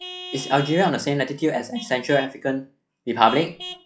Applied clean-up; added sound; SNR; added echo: classical method log-MMSE.